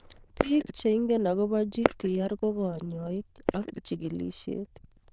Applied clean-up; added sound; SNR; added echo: neural diffusion model UNIVERSE++.